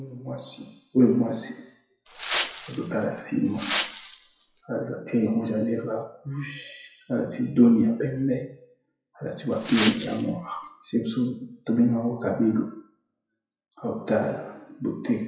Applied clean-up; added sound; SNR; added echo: classical method WPE with log-MMSE.